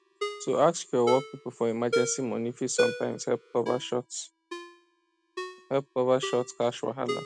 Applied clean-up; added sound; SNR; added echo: none; Ringtone; 7 dB; none.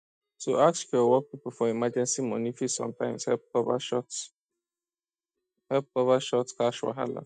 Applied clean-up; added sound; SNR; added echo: neural mask model DeepFilterNet 3.